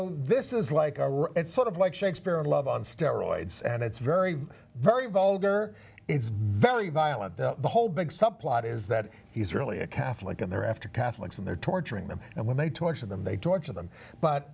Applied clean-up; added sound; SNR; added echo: none; none; none; none.